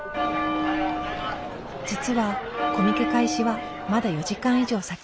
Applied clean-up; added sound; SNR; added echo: none; Bell; 1 dB; none.